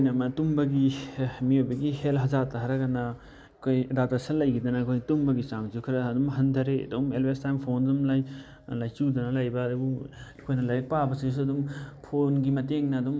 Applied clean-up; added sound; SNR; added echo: none; none; none; none.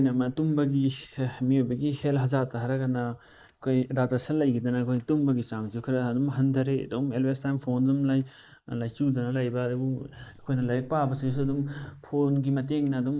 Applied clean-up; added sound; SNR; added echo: neural mask model Resemble Enhance denoiser.